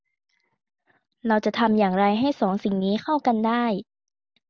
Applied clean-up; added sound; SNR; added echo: none; none; none; none.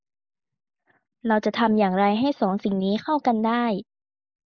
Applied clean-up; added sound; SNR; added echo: neural mask model Resemble Enhance denoiser.